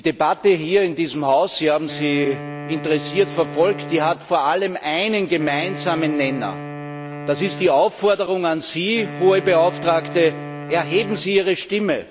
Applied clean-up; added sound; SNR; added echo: none; Wind instrument, woodwind instrument; 12 dB; none.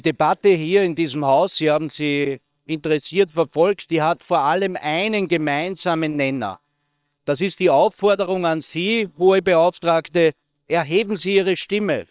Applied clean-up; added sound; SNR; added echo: neural separator model SepFormer WHAM!.